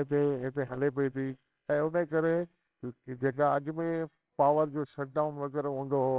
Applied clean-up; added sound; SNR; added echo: neural separator model SepFormer WHAMR!.